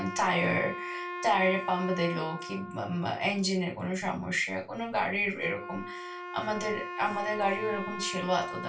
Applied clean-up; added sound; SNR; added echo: none; Wind instrument, woodwind instrument; 9 dB; reverberation time 0.3 s.